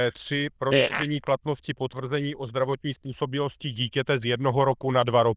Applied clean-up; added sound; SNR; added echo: neural diffusion model UNIVERSE++.